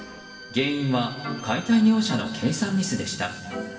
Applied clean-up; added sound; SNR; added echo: none; Bowed string instrument; 19 dB; reverberation time 2.7 s.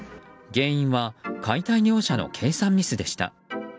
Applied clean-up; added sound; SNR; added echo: none; none; none; none.